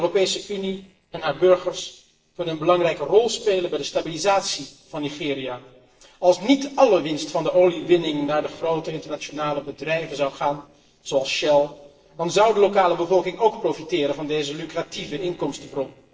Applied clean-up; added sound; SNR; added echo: neural separator model SepFormer DNS4.